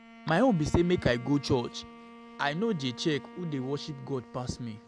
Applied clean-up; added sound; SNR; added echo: none; Bowed string instrument; 18 dB; none.